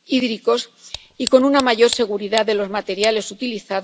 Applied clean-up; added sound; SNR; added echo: none; Tick; 14 dB; none.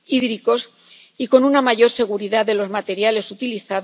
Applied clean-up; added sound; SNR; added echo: none; none; none; none.